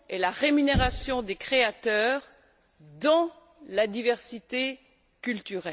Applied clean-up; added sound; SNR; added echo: none; Knock; 12 dB; none.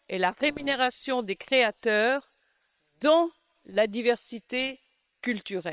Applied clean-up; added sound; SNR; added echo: neural separator model SepFormer WHAM!.